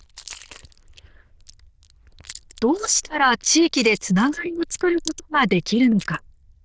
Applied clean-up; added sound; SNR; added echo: neural diffusion model UNIVERSE++.